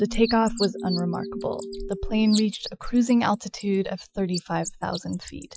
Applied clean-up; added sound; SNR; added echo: classical method Wiener filter.